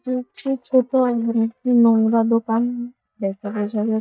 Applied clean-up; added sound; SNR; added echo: neural mask model DeepFilterNet 3.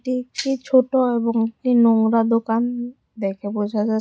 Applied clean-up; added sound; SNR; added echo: none; none; none; none.